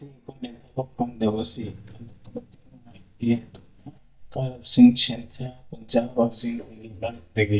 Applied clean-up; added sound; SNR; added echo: neural mask model DeepFilterNet 3.